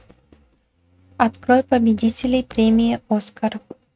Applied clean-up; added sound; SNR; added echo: neural mask model RNNoise.